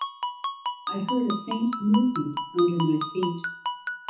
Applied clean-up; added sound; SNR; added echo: none; Ringtone; 6 dB; reverberation time 0.5 s.